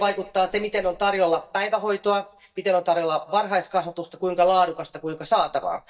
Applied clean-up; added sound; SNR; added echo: neural mask model DeepFilterNet 3.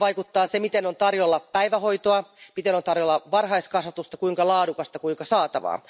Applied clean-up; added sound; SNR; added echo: none; none; none; none.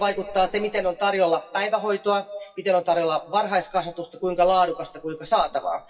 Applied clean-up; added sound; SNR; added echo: classical method WPE with log-MMSE.